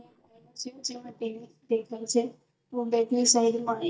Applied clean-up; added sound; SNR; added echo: neural mask model DeepFilterNet 3.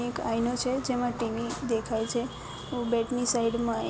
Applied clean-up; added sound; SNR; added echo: none; none; none; none.